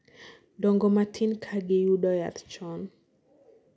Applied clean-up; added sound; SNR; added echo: none; none; none; none.